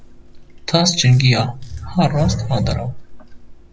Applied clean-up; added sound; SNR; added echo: none; Chewing, mastication; 14 dB; none.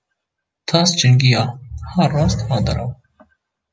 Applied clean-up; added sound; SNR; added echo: none; none; none; none.